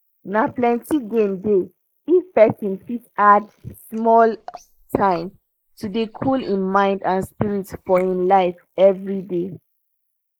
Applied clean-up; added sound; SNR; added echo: neural mask model Resemble Enhance denoiser.